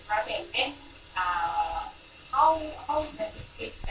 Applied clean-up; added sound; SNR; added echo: none; Water; 18 dB; reverberation time 0.2 s.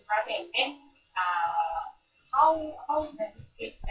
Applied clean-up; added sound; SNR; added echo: classical method WPE with log-MMSE.